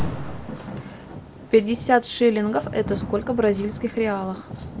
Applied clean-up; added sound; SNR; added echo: none; Rain; 11 dB; none.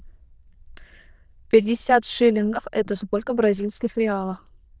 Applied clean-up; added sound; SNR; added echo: neural diffusion model UNIVERSE++.